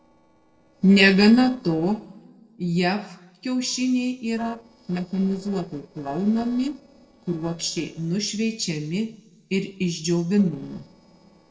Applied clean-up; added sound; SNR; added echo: neural separator model SepFormer DNS4.